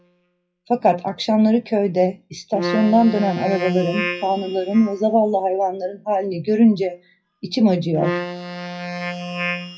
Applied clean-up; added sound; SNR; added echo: classical method WPE with log-MMSE.